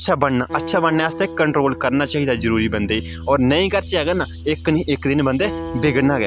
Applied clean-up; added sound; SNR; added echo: none; Bass guitar + Acoustic guitar; 12 dB; none.